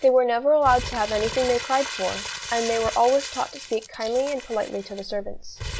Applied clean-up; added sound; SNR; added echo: none; Crumpling, crinkling; 11 dB; none.